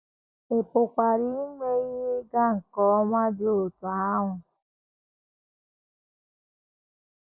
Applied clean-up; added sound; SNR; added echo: none; none; none; none.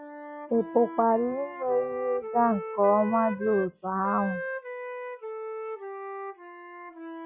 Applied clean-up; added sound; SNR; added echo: classical method log-MMSE.